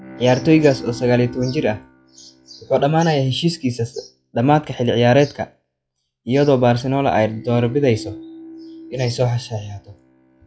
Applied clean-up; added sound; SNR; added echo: classical method log-MMSE.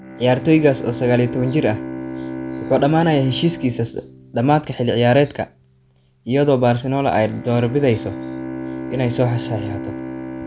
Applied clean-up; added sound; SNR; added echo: none; Bowed string instrument; 11 dB; none.